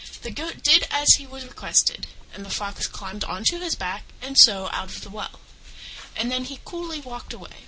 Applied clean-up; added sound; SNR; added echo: none; none; none; none.